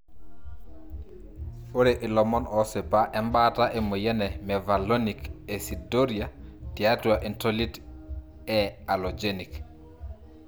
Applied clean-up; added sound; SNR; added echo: none; none; none; none.